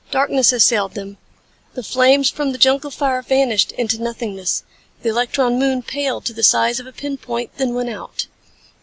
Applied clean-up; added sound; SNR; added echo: none; none; none; none.